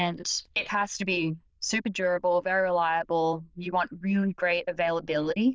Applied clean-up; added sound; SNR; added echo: neural diffusion model UNIVERSE++.